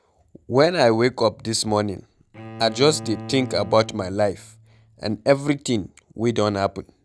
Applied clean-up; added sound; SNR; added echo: none; Bowed string instrument; 15 dB; none.